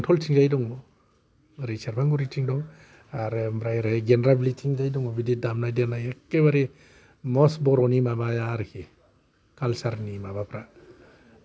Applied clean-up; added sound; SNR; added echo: none; none; none; none.